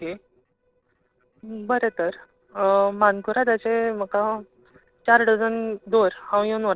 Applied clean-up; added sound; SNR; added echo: neural separator model SepFormer DNS4.